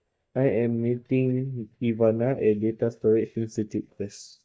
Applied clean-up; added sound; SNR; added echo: neural mask model DeepFilterNet 3.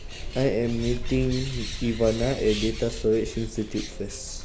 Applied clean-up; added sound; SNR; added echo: none; Bird; 6 dB; none.